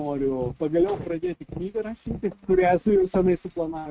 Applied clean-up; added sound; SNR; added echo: neural mask model RNNoise.